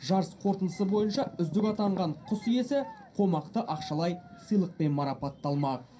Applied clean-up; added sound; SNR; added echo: none; none; none; reverberation time 0.3 s.